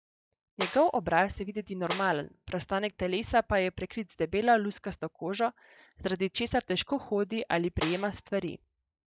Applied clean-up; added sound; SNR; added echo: classical method log-MMSE.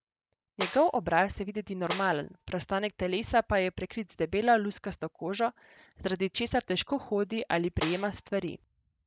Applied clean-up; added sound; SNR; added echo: none; Snare drum; 12 dB; none.